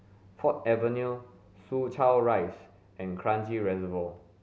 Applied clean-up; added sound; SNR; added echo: none; none; none; none.